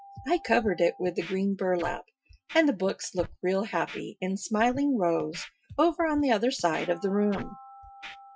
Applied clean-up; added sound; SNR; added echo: classical method Wiener filter.